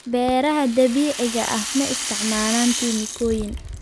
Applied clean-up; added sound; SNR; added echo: none; Rattle; 5 dB; none.